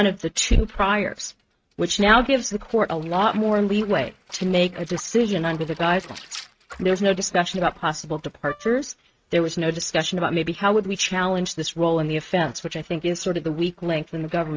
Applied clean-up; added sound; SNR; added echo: neural mask model RNNoise.